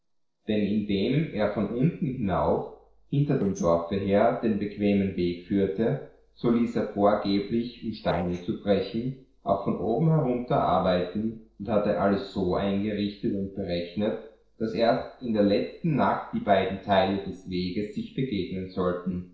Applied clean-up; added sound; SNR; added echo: neural separator model SepFormer DNS4.